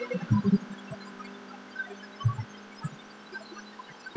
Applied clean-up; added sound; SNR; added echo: classical method spectral subtraction.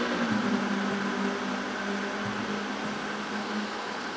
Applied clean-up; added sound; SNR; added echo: none; Fart; 19 dB; none.